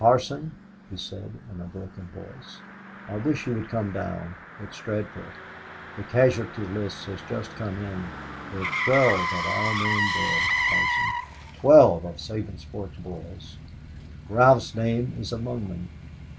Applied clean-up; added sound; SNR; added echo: none; Motor vehicle (road); 6 dB; none.